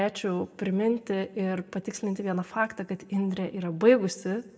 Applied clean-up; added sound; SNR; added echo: none; none; none; reverberation time 1.7 s.